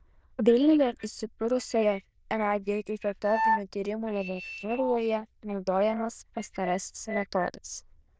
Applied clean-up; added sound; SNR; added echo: neural diffusion model UNIVERSE++.